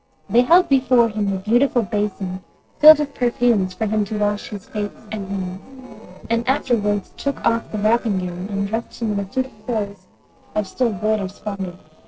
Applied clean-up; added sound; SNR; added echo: neural separator model SepFormer DNS4.